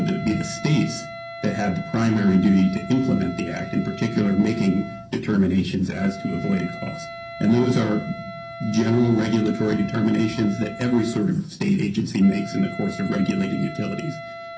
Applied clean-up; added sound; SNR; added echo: none; Wind instrument, woodwind instrument; 14 dB; reverberation time 0.3 s.